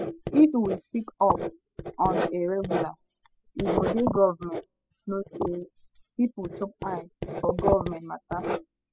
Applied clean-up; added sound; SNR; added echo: classical method spectral subtraction.